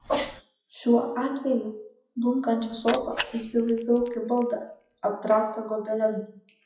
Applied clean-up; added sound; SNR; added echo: classical method WPE with log-MMSE.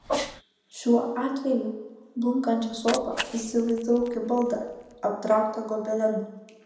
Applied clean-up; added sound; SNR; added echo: none; Cat; 13 dB; reverberation time 0.8 s.